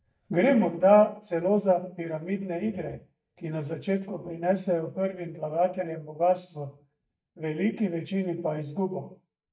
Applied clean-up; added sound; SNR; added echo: neural mask model DeepFilterNet 3.